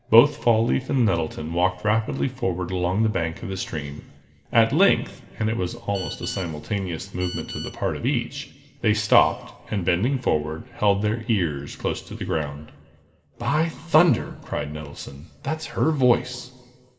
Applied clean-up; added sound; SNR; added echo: none; Telephone; 14 dB; reverberation time 1.3 s.